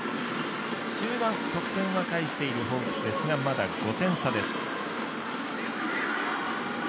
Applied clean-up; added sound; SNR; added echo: none; none; none; none.